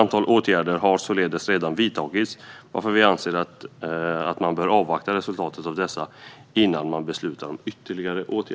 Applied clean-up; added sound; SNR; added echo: none; none; none; none.